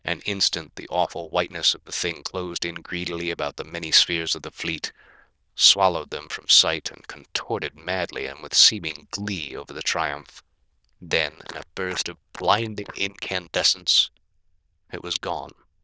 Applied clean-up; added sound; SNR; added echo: neural diffusion model UNIVERSE++.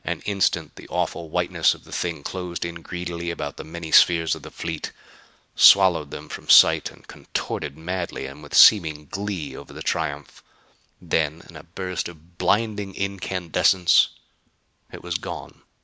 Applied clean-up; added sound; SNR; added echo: none; none; none; none.